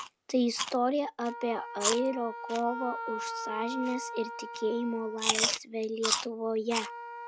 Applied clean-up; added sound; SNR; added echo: none; Wind instrument, woodwind instrument + Chewing, mastication; 3 dB; none.